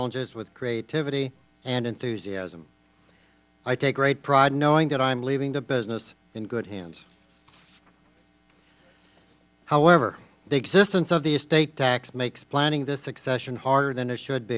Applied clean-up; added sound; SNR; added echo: none; none; none; none.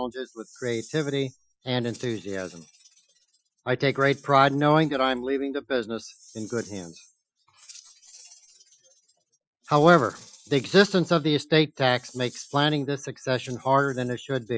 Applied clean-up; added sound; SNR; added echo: classical method Wiener filter.